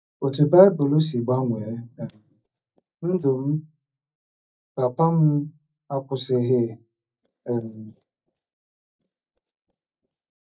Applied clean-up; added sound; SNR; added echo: neural mask model DeepFilterNet 3.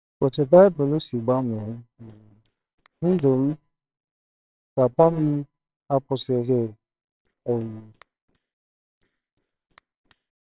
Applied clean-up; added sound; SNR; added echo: neural separator model SepFormer WHAMR!.